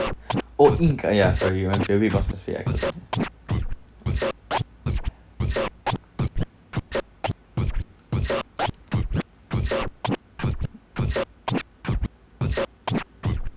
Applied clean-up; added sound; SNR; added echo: none; Scratching (performance technique); -2 dB; none.